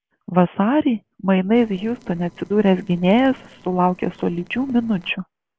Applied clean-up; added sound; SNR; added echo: neural separator model SepFormer DNS4.